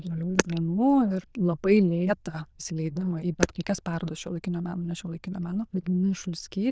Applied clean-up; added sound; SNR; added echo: neural diffusion model UNIVERSE++.